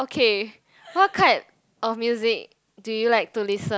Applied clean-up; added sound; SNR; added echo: none; none; none; none.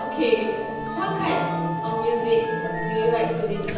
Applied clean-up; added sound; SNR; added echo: none; Musical instrument; 3 dB; reverberation time 1.1 s.